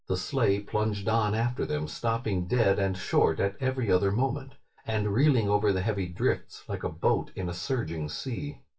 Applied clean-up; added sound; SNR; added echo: none; none; none; reverberation time 0.2 s.